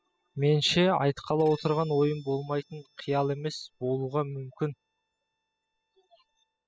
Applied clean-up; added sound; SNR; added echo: classical method spectral subtraction.